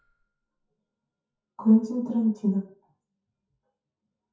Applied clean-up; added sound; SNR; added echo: classical method WPE with log-MMSE.